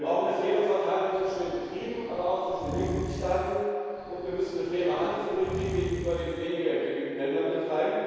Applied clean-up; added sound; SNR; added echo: none; Breathing; 10 dB; reverberation time 2.2 s.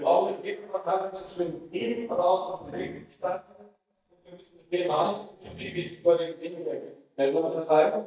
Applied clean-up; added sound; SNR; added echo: neural mask model DeepFilterNet 3.